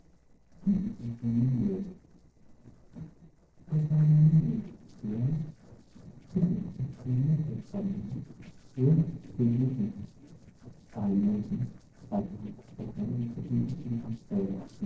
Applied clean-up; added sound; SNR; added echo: neural separator model SepFormer DNS4.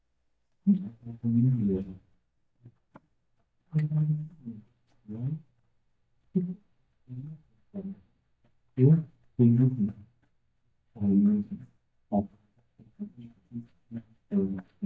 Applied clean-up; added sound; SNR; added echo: neural mask model DeepFilterNet 3.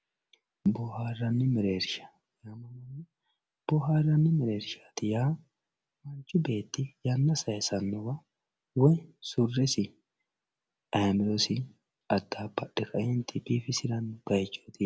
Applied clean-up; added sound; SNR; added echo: none; none; none; none.